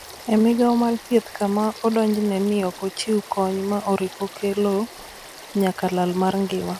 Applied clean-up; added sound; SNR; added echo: none; Stream / Frog; 18 dB; none.